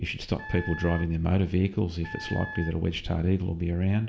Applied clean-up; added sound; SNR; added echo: none; Wind instrument, woodwind instrument; 13 dB; reverberation time 1.6 s.